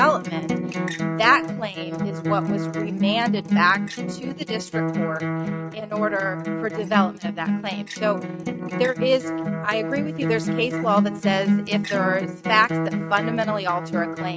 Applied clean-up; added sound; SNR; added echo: neural mask model RNNoise.